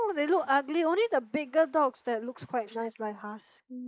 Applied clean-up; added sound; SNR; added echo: neural mask model Resemble Enhance denoiser.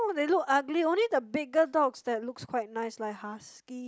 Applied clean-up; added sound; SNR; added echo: none; none; none; none.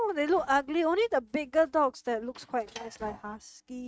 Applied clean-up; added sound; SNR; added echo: neural mask model RNNoise.